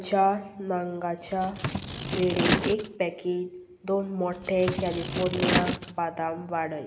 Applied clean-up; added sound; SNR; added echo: none; Scissors; 0 dB; none.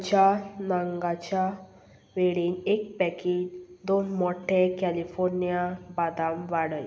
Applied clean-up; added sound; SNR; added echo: none; none; none; none.